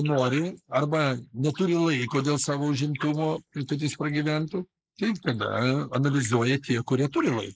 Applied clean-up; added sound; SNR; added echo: neural mask model Resemble Enhance denoiser.